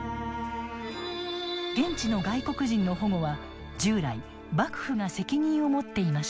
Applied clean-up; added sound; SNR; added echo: none; none; none; none.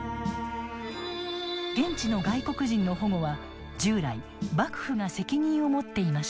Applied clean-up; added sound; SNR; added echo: none; Snare drum; 15 dB; none.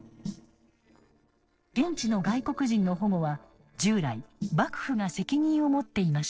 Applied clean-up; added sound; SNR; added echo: neural separator model SepFormer DNS4.